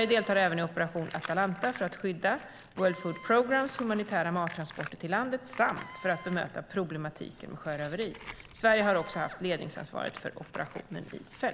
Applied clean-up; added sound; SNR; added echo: none; Drill + Tools; 16 dB; none.